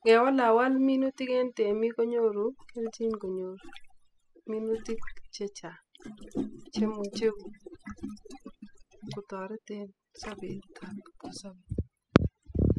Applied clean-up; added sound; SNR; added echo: classical method spectral subtraction.